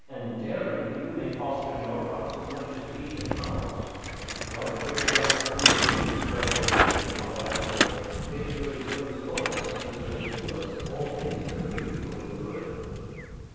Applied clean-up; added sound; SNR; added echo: none; Bicycle; -3 dB; reverberation time 2.2 s.